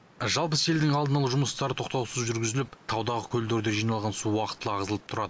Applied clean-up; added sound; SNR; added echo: none; none; none; none.